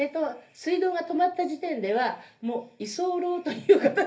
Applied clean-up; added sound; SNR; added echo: none; none; none; reverberation time 0.3 s.